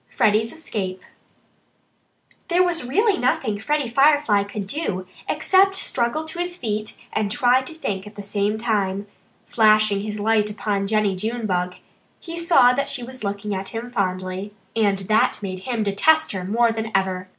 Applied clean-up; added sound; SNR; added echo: none; none; none; none.